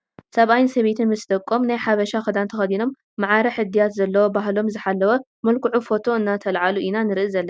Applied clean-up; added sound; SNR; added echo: none; none; none; none.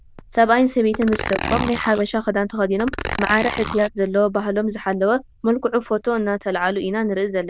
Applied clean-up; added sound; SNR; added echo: neural diffusion model UNIVERSE++.